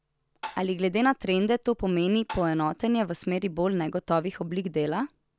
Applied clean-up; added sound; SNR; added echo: none; Tap; 13 dB; none.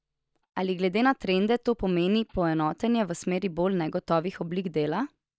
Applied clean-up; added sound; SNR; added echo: neural mask model DeepFilterNet 3.